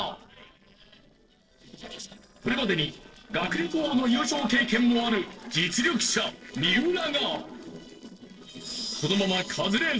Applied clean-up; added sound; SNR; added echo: neural separator model SepFormer DNS4.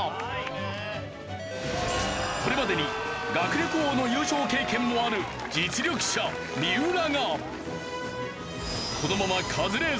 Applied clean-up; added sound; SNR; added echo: none; none; none; none.